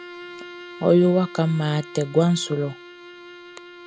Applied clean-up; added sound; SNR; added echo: none; Bowed string instrument; 17 dB; none.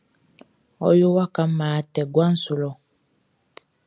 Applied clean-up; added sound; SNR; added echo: none; none; none; none.